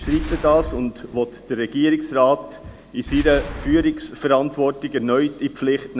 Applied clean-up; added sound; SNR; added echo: none; Boom; 13 dB; none.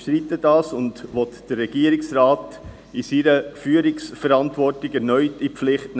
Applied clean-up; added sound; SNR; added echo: none; none; none; none.